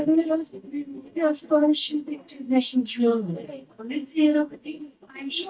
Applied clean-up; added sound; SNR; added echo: neural mask model DeepFilterNet 3.